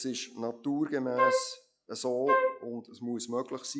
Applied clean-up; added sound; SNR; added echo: classical method log-MMSE.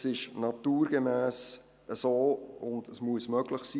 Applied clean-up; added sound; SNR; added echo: none; none; none; none.